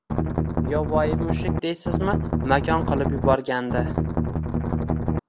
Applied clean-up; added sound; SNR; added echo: none; Strum; -3 dB; none.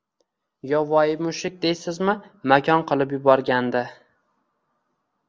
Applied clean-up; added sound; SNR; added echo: none; none; none; none.